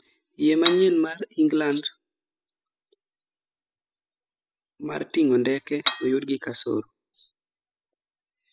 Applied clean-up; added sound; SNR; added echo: classical method spectral subtraction.